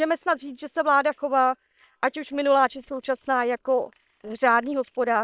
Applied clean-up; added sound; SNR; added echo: neural separator model SepFormer WHAM!.